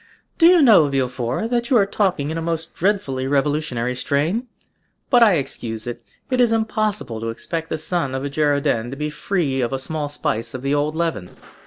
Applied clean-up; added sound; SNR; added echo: neural separator model SepFormer DNS4.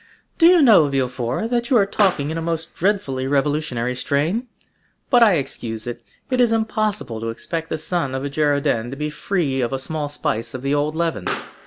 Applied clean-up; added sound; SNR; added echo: none; Explosion; 18 dB; none.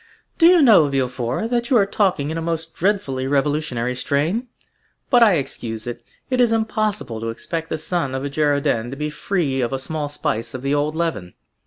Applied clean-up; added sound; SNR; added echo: none; none; none; none.